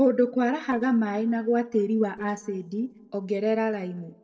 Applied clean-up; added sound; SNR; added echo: neural separator model SepFormer DNS4.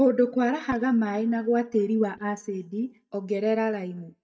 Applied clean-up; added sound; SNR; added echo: neural mask model DeepFilterNet 3.